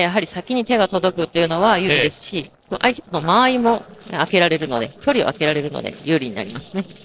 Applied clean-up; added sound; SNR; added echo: neural separator model SepFormer DNS4.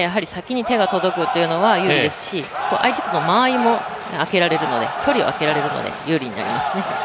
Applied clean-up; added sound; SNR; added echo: none; none; none; none.